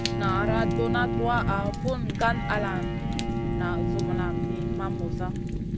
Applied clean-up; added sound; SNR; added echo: none; Bowed string instrument + Fire; -5 dB; none.